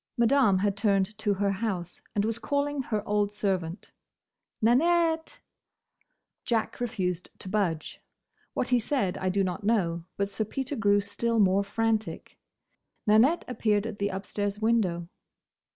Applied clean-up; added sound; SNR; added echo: none; none; none; none.